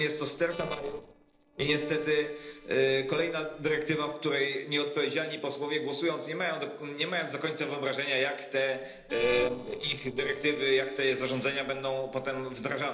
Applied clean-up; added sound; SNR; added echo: neural separator model SepFormer DNS4.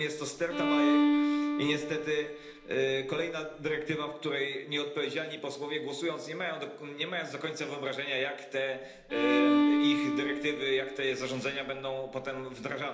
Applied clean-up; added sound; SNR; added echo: none; Bowed string instrument; -3 dB; reverberation time 1.0 s.